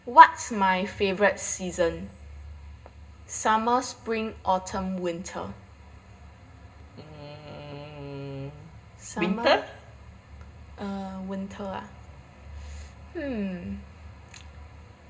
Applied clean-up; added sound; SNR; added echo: none; none; none; reverberation time 0.2 s.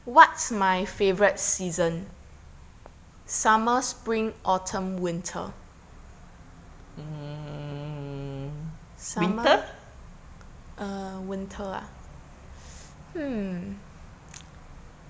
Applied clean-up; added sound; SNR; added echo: none; none; none; none.